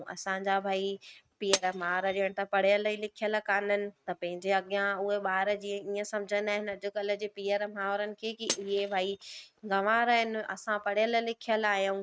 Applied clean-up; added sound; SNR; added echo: neural mask model RNNoise.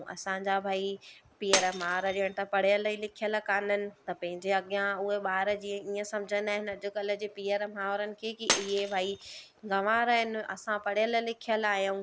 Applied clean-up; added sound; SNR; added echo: none; Shatter; 11 dB; none.